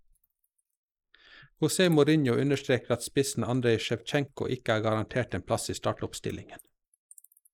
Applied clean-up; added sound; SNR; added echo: neural mask model Resemble Enhance denoiser.